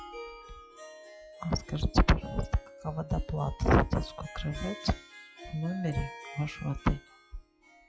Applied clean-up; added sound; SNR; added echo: classical method log-MMSE.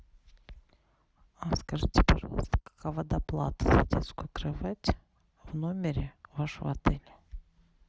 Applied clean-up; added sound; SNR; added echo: none; none; none; none.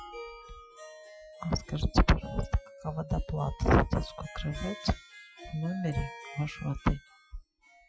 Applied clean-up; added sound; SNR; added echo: classical method Wiener filter.